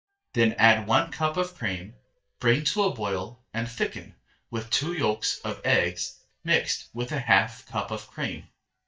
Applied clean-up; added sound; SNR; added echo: neural mask model DeepFilterNet 3.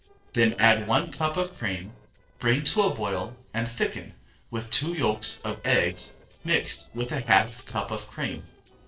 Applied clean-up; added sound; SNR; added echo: neural separator model SepFormer DNS4.